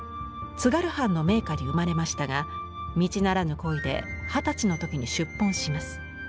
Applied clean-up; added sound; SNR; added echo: none; none; none; none.